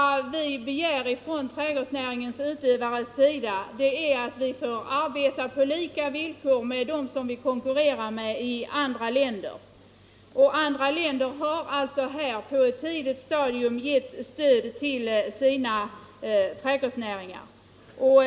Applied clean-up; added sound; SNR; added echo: none; none; none; none.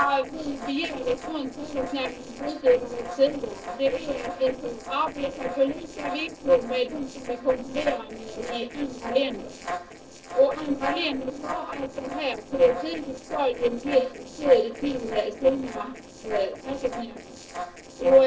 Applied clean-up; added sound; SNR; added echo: neural separator model SepFormer DNS4.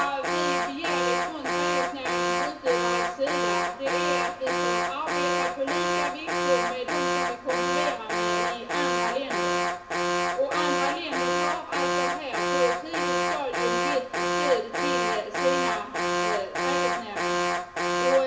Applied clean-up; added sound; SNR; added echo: none; Alarm; -5 dB; reverberation time 2.5 s.